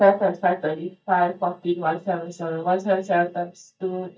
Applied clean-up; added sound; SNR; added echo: neural mask model DeepFilterNet 3.